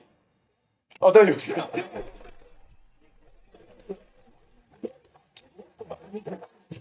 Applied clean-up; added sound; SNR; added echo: neural mask model DeepFilterNet 3.